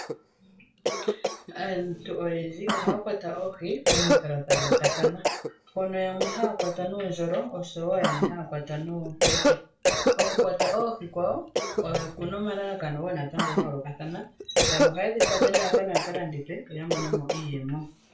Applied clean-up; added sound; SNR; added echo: none; Cough; -3 dB; reverberation time 0.3 s.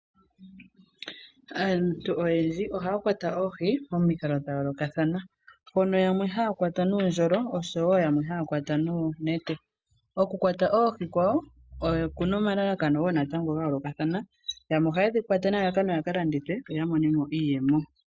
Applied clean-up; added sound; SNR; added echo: none; none; none; none.